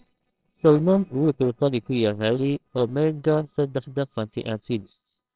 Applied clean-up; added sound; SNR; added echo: neural separator model SepFormer WHAMR!.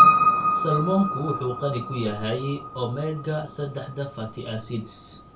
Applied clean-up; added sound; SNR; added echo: none; Piano; -3 dB; reverberation time 0.3 s.